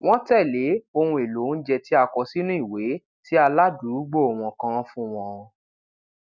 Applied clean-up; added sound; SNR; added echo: none; none; none; none.